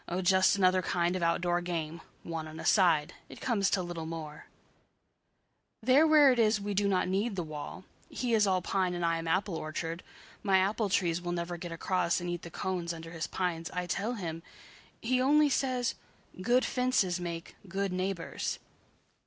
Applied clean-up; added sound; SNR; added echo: none; none; none; none.